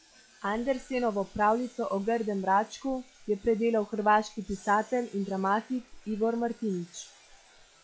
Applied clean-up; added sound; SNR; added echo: classical method log-MMSE.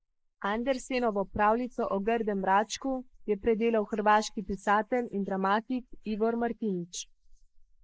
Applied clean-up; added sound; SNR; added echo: neural mask model Resemble Enhance denoiser.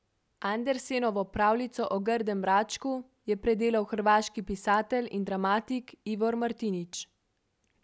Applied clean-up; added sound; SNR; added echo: none; none; none; none.